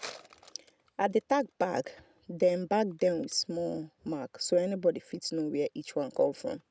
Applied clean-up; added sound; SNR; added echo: none; none; none; none.